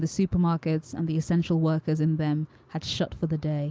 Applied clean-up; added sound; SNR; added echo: none; none; none; none.